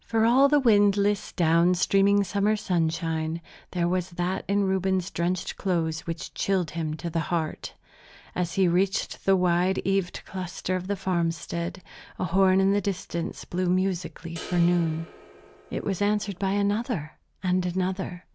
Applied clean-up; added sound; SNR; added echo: none; Crash cymbal; 19 dB; none.